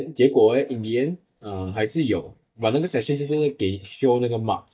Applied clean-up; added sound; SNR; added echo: neural mask model DeepFilterNet 3.